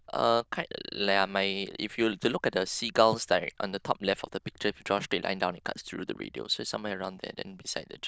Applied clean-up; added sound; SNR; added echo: neural diffusion model UNIVERSE++.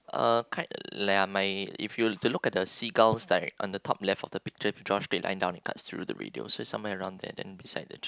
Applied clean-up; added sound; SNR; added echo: none; none; none; none.